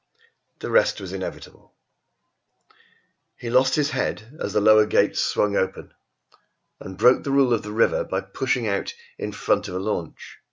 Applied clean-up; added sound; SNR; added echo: none; none; none; none.